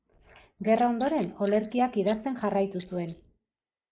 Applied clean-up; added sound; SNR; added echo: neural mask model Resemble Enhance denoiser.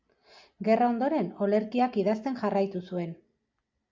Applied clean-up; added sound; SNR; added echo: none; none; none; none.